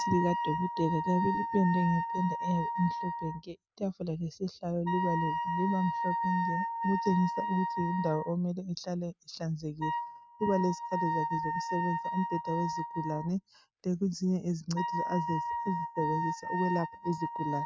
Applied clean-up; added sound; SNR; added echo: neural mask model RNNoise.